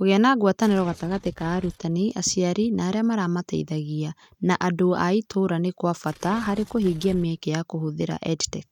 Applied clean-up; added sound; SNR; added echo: neural mask model RNNoise.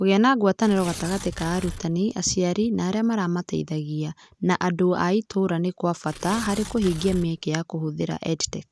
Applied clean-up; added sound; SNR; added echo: none; Tearing; 12 dB; none.